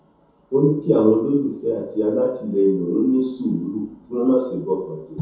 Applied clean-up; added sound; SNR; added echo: none; none; none; reverberation time 0.6 s.